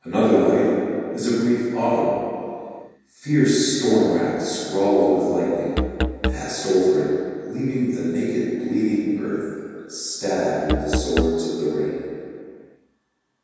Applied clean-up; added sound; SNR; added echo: none; Musical instrument; 5 dB; reverberation time 2.1 s.